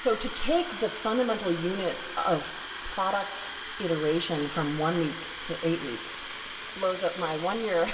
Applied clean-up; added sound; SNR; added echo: none; Fill (with liquid) / Water tap, faucet; 6 dB; reverberation time 0.2 s.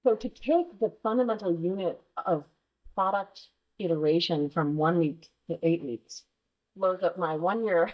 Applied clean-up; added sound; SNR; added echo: neural mask model DeepFilterNet 3.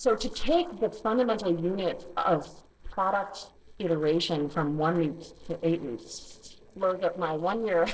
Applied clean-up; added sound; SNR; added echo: neural separator model SepFormer DNS4.